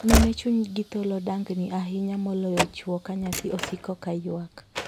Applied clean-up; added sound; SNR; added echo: none; Slam / Train; 3 dB; none.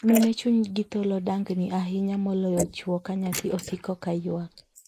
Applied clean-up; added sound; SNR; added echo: neural mask model Resemble Enhance denoiser.